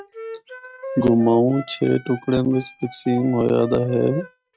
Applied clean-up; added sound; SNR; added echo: neural mask model RNNoise.